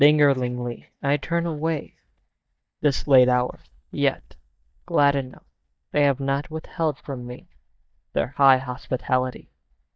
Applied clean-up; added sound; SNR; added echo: neural mask model DeepFilterNet 3.